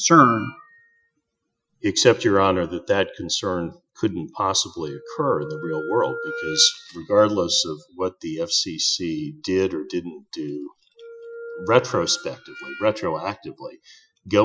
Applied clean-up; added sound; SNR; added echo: classical method Wiener filter.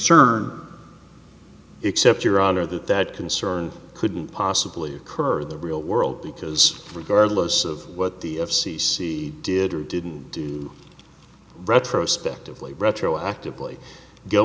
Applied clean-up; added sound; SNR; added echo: none; none; none; none.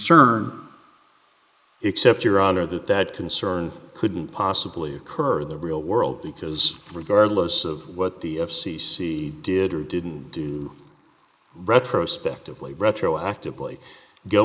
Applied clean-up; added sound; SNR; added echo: neural mask model Resemble Enhance denoiser.